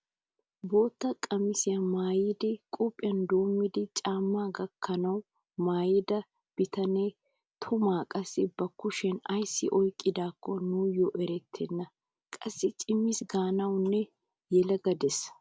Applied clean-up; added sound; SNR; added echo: none; none; none; none.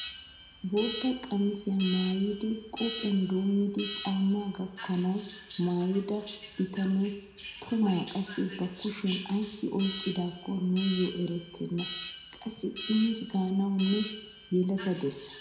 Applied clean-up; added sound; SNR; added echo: none; Alarm; 12 dB; reverberation time 0.7 s.